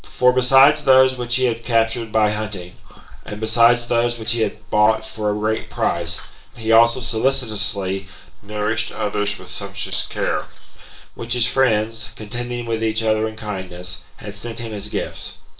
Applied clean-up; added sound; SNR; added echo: neural separator model SepFormer DNS4.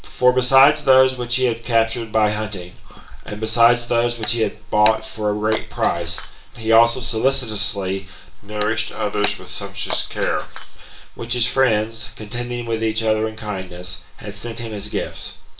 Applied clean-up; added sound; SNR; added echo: none; Shatter; 16 dB; reverberation time 0.3 s.